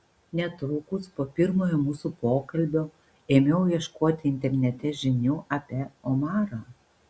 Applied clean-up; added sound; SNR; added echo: none; none; none; none.